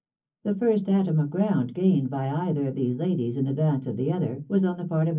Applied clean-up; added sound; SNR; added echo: none; none; none; reverberation time 0.3 s.